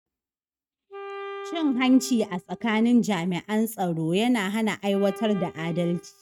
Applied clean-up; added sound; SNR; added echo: neural mask model RNNoise.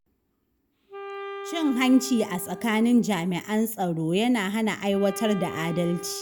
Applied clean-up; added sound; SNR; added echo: none; Wind instrument, woodwind instrument; 14 dB; none.